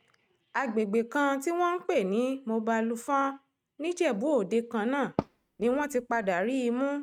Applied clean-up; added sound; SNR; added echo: neural mask model RNNoise.